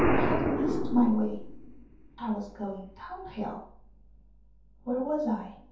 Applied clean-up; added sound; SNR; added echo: none; Explosion; -1 dB; reverberation time 0.6 s.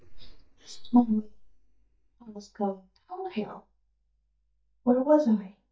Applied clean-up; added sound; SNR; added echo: neural mask model DeepFilterNet 3.